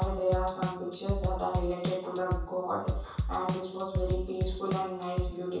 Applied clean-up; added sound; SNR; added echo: none; Drum / Drum kit; 0 dB; reverberation time 0.7 s.